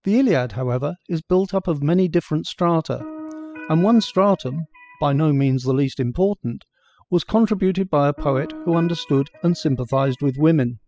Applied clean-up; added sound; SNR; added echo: classical method spectral subtraction.